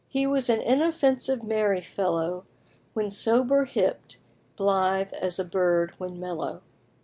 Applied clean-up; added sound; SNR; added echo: none; none; none; none.